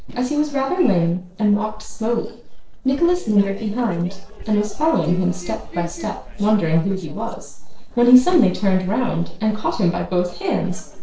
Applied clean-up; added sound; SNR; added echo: neural separator model SepFormer DNS4.